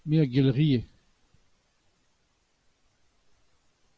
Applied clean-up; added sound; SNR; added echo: none; none; none; none.